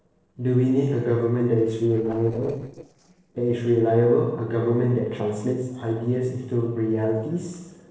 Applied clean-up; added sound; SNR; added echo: neural separator model SepFormer DNS4.